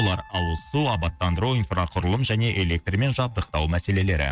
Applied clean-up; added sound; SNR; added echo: neural mask model RNNoise.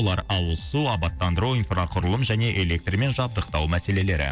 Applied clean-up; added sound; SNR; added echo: neural separator model SepFormer DNS4.